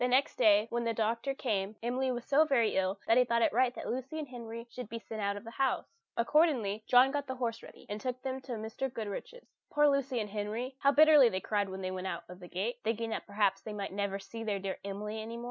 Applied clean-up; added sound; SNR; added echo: none; none; none; none.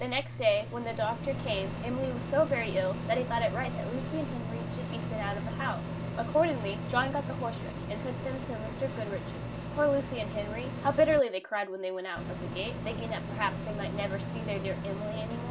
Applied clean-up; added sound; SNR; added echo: none; Microwave oven; 4 dB; reverberation time 0.2 s.